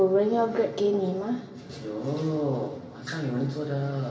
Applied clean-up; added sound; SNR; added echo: none; none; none; reverberation time 1.1 s.